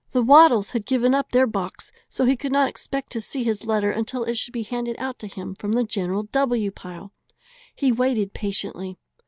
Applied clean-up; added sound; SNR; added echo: none; none; none; none.